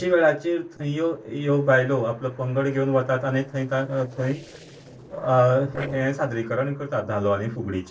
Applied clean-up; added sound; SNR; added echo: neural separator model SepFormer DNS4.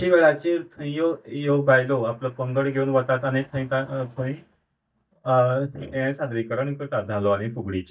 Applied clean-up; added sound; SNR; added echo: neural mask model DeepFilterNet 3.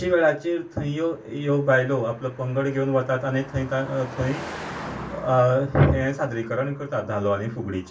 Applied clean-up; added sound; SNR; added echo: none; Car passing by; 16 dB; reverberation time 0.3 s.